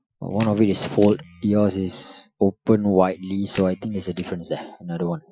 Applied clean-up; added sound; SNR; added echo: classical method Wiener filter.